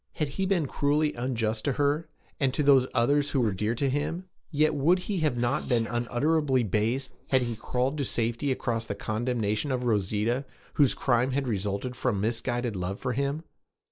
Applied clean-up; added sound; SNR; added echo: neural mask model Resemble Enhance denoiser.